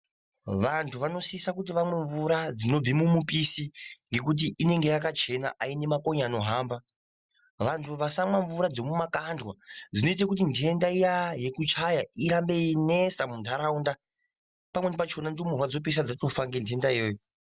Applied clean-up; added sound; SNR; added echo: none; none; none; none.